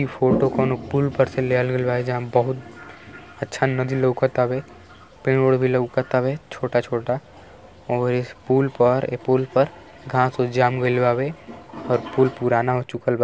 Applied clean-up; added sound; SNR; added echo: none; Toilet flush; 14 dB; none.